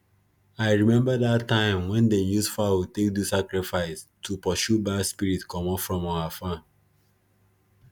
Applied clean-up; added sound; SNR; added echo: none; none; none; none.